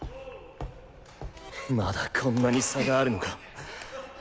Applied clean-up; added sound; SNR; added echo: none; Harmonica; 18 dB; none.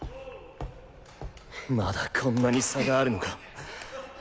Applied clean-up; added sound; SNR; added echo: none; none; none; none.